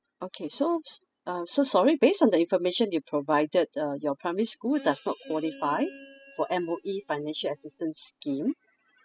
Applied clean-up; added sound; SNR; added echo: classical method spectral subtraction.